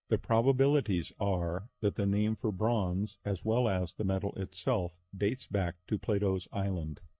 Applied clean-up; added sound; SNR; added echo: neural mask model DeepFilterNet 3.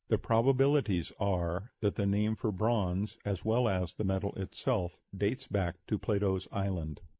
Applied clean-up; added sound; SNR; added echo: neural mask model Resemble Enhance denoiser.